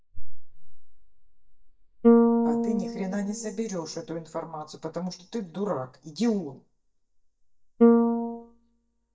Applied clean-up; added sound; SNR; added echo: neural mask model DeepFilterNet 3.